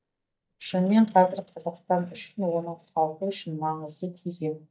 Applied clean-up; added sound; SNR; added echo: neural mask model DeepFilterNet 3.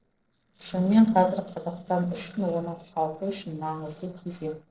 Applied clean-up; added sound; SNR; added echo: neural separator model SepFormer DNS4.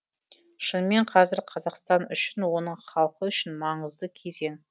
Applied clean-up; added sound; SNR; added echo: none; none; none; none.